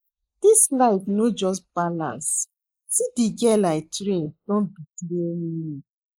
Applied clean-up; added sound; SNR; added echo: neural mask model Resemble Enhance denoiser.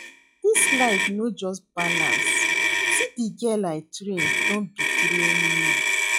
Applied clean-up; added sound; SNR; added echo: classical method log-MMSE.